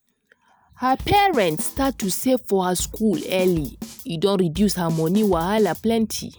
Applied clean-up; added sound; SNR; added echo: none; Bass drum / Snare drum / Drum kit; 15 dB; none.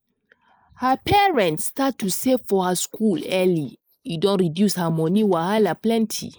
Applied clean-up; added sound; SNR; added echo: neural mask model Resemble Enhance denoiser.